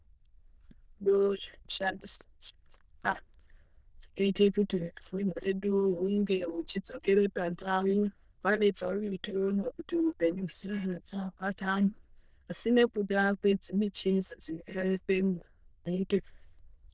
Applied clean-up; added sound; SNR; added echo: neural diffusion model UNIVERSE++.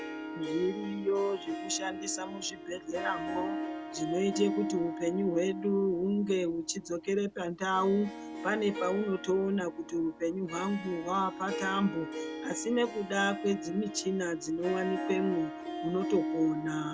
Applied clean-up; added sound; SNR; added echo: none; Harp; 7 dB; none.